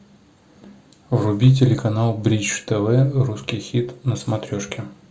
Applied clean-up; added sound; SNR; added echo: none; none; none; none.